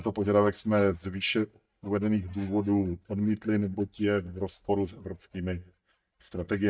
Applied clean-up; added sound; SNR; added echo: neural mask model DeepFilterNet 3.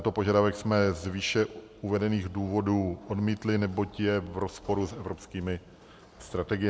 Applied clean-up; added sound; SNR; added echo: none; none; none; none.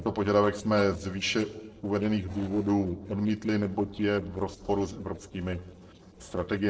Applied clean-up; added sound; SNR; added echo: neural separator model SepFormer DNS4.